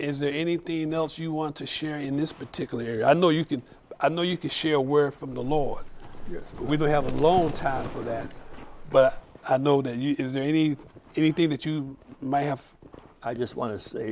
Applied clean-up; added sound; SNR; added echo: none; Livestock, farm animals, working animals; 6 dB; none.